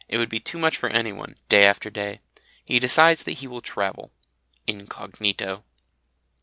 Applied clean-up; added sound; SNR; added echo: none; none; none; none.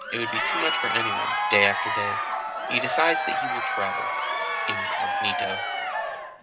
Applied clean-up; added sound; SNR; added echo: none; Crowd; -3 dB; reverberation time 0.2 s.